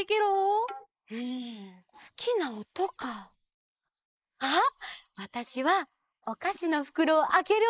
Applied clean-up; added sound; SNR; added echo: neural mask model Resemble Enhance denoiser.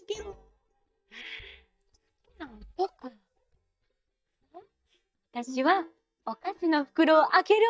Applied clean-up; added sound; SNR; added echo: neural mask model DeepFilterNet 3.